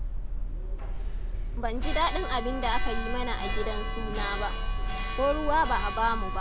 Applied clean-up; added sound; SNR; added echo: none; Church bell; -3 dB; none.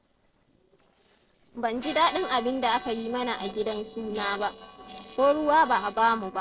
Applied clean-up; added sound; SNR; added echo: neural separator model SepFormer DNS4.